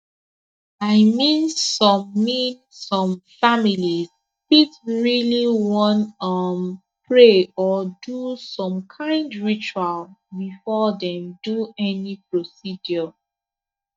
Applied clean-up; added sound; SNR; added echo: neural mask model DeepFilterNet 3.